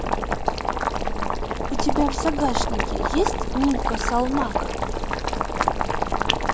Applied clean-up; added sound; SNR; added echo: none; Boiling; -4 dB; none.